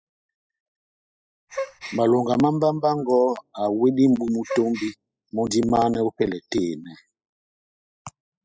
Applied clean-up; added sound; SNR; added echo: classical method spectral subtraction.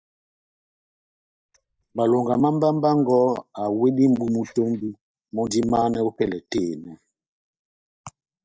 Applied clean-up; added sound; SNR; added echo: neural mask model DeepFilterNet 3.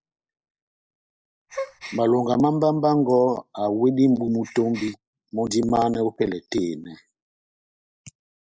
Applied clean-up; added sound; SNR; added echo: neural mask model Resemble Enhance denoiser.